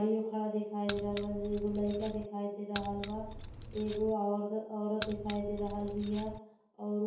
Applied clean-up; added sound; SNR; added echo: none; Keys jangling; 0 dB; reverberation time 0.7 s.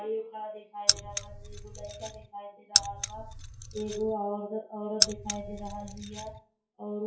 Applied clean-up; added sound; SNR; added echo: classical method WPE with log-MMSE.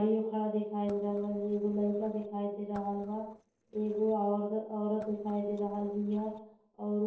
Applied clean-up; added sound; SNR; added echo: neural separator model SepFormer DNS4.